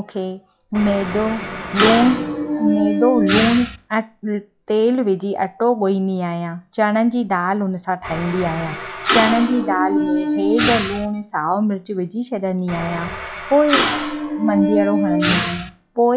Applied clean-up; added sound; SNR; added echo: classical method log-MMSE.